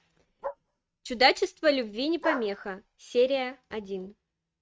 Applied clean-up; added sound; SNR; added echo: neural mask model RNNoise.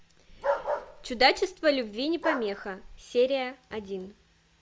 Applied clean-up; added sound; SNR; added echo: none; Bark; 6 dB; none.